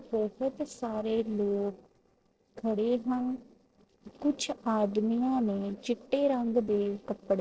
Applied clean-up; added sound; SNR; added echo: neural separator model SepFormer DNS4.